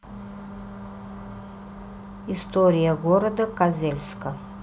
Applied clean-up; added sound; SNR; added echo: none; Wind instrument, woodwind instrument; 15 dB; none.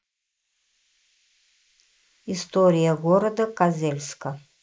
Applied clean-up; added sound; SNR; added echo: neural mask model Resemble Enhance denoiser.